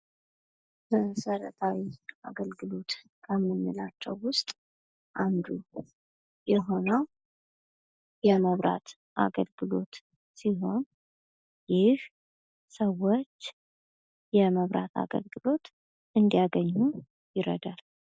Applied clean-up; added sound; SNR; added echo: none; none; none; none.